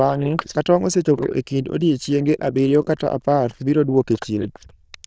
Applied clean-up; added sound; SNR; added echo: neural diffusion model UNIVERSE++.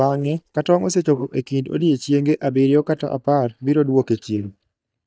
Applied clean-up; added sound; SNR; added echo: neural mask model DeepFilterNet 3.